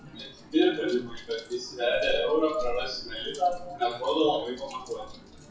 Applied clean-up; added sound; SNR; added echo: classical method WPE with log-MMSE.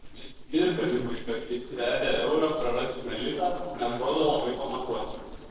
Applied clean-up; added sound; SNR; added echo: neural separator model SepFormer DNS4.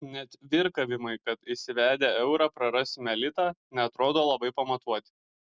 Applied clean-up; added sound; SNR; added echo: none; none; none; none.